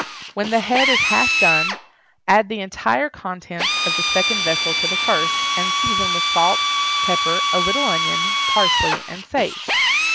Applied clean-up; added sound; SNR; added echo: none; Drill; -3 dB; none.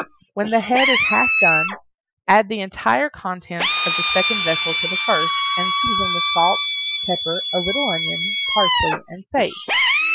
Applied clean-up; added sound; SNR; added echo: classical method Wiener filter.